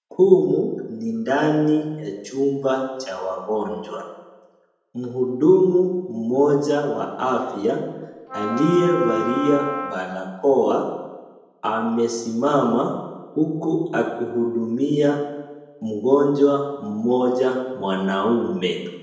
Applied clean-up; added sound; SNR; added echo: none; Wind instrument, woodwind instrument; 7 dB; reverberation time 1.0 s.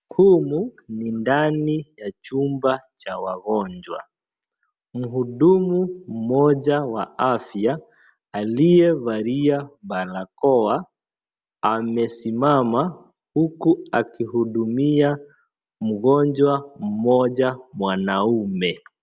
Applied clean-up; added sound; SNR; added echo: none; none; none; none.